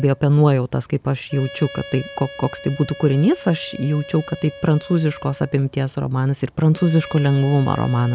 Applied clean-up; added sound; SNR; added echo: none; Wind instrument, woodwind instrument; 19 dB; none.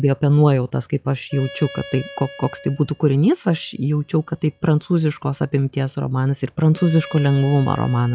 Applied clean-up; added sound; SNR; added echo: classical method log-MMSE.